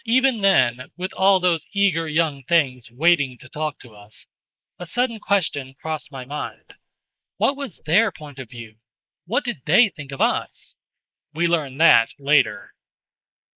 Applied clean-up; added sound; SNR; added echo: neural mask model Resemble Enhance denoiser.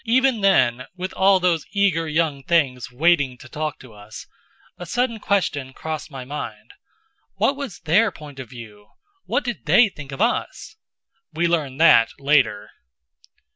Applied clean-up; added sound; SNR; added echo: none; none; none; none.